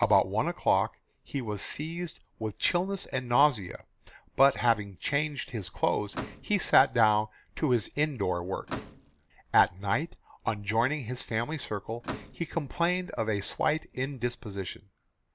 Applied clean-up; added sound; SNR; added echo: none; Slam / Microwave oven; 11 dB; none.